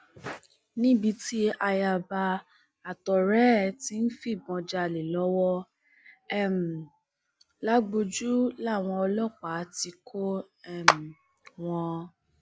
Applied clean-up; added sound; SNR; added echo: none; Clapping; 1 dB; none.